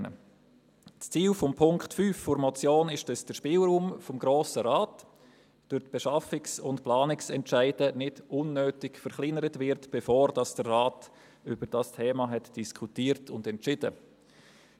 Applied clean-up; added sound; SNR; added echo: none; none; none; none.